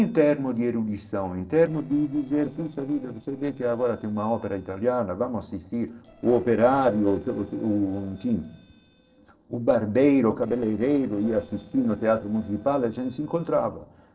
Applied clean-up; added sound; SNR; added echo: neural separator model SepFormer DNS4.